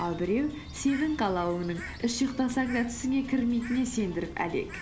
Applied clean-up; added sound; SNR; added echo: none; Bird; 14 dB; none.